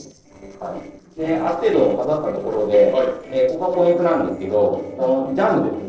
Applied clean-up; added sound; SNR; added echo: neural separator model SepFormer DNS4.